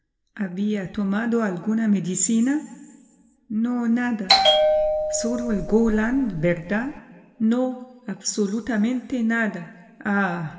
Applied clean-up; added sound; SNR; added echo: none; Bell; -1 dB; reverberation time 1.4 s.